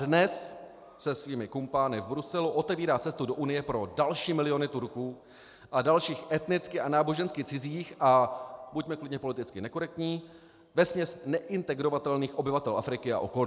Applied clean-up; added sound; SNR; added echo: none; none; none; none.